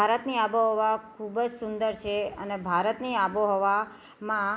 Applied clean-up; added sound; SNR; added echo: none; none; none; none.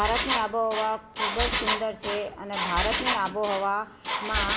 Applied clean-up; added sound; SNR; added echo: none; Engine; 1 dB; none.